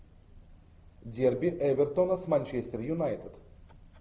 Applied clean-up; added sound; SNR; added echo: none; none; none; none.